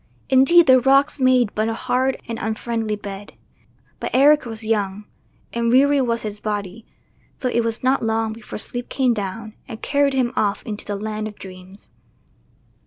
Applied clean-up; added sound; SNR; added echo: none; none; none; none.